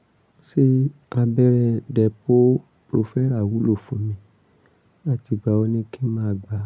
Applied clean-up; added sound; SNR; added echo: none; none; none; none.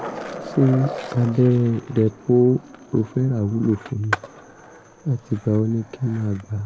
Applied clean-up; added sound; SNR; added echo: none; Skateboard; 13 dB; none.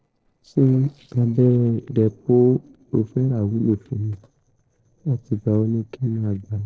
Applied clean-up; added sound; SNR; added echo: neural separator model SepFormer DNS4.